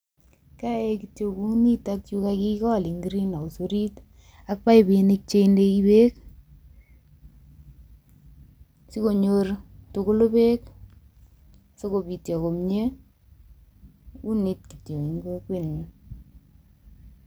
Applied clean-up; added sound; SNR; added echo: none; none; none; none.